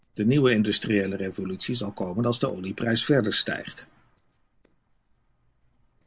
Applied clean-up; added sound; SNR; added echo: neural separator model SepFormer DNS4.